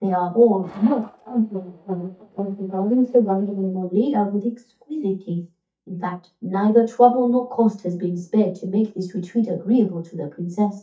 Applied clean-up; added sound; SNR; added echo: neural mask model DeepFilterNet 3.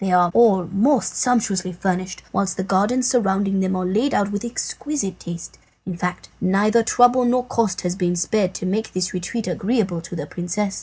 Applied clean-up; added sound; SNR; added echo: none; none; none; none.